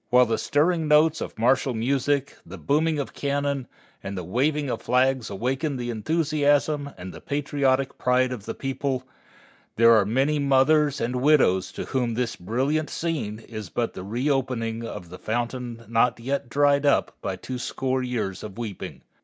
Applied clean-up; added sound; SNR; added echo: none; none; none; none.